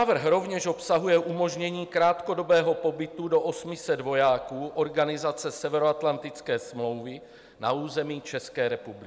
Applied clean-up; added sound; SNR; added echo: none; none; none; none.